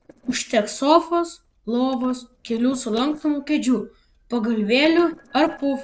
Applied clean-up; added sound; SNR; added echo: neural separator model SepFormer DNS4.